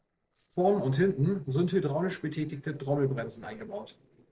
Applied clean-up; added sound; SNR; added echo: neural separator model SepFormer DNS4.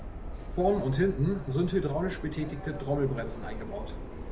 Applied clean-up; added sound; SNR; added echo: none; Subway, metro, underground; 7 dB; none.